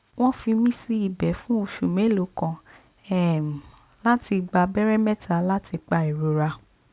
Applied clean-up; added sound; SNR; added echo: none; none; none; none.